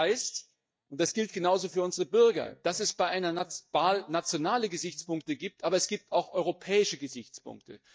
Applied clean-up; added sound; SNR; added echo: neural mask model DeepFilterNet 3.